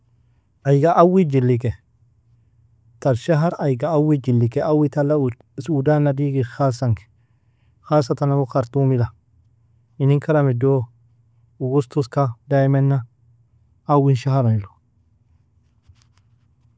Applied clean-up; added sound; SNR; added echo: none; none; none; none.